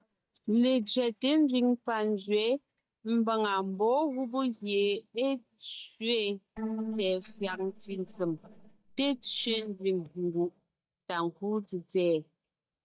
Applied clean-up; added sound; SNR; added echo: neural mask model DeepFilterNet 3.